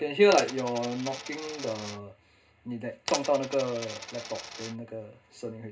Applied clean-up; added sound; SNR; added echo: none; Coin (dropping); 9 dB; reverberation time 0.2 s.